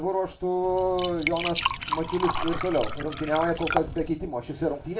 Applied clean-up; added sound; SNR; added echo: none; Liquid; 3 dB; reverberation time 0.2 s.